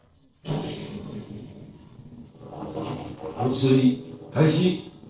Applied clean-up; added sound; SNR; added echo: neural separator model SepFormer DNS4.